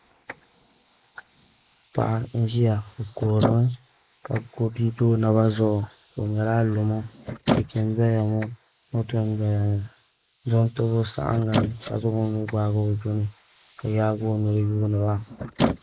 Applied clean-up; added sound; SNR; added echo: neural mask model Resemble Enhance denoiser.